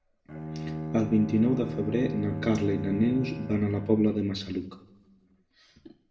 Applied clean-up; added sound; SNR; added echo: none; Bowed string instrument; 9 dB; reverberation time 0.6 s.